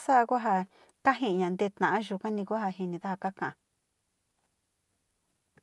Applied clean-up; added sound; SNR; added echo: none; none; none; none.